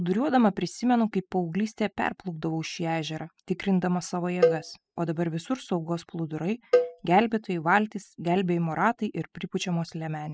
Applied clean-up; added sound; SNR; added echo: classical method spectral subtraction.